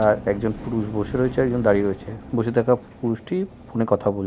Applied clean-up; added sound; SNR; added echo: none; Engine; 15 dB; none.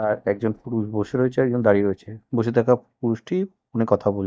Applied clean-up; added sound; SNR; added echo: neural mask model DeepFilterNet 3.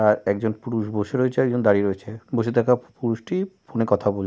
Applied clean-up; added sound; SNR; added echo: none; none; none; none.